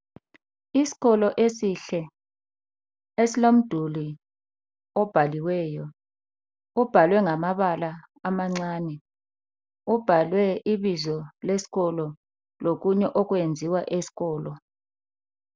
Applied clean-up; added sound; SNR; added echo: none; none; none; none.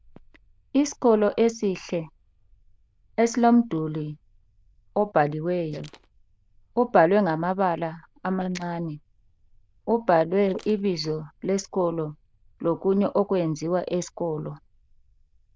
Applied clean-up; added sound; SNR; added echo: neural diffusion model UNIVERSE++.